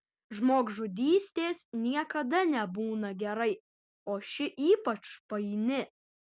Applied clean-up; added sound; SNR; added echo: none; none; none; none.